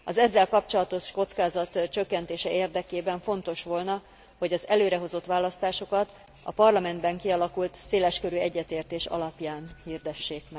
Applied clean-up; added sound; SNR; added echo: none; none; none; none.